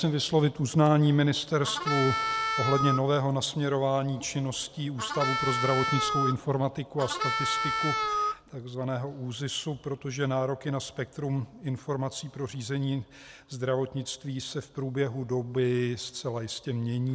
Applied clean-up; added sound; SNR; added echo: none; Harmonica; 1 dB; none.